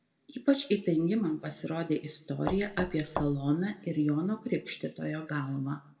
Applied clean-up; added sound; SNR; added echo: none; Knock; 6 dB; reverberation time 0.6 s.